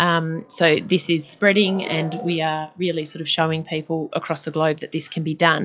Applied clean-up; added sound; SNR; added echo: classical method log-MMSE.